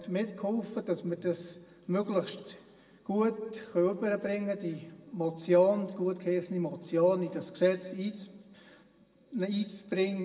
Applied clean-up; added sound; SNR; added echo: none; none; none; reverberation time 0.9 s.